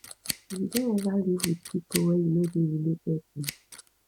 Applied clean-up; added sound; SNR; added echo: none; Scissors; 12 dB; none.